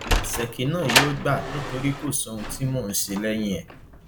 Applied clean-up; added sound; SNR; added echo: none; Sliding door; 1 dB; none.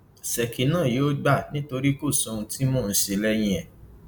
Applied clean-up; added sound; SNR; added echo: none; none; none; none.